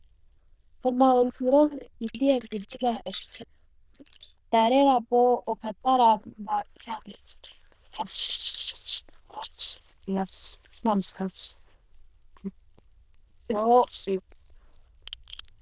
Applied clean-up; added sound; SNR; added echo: neural diffusion model UNIVERSE++.